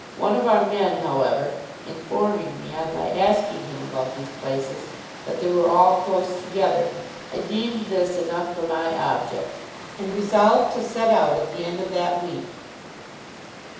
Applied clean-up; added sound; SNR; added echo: none; Water; 15 dB; reverberation time 0.8 s.